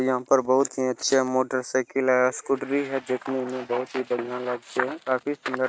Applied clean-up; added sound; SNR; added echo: neural mask model RNNoise.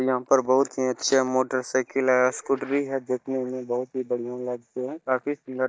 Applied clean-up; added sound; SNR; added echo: neural mask model DeepFilterNet 3.